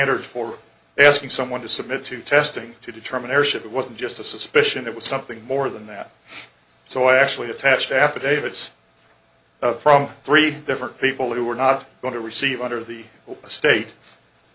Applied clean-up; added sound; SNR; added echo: none; none; none; none.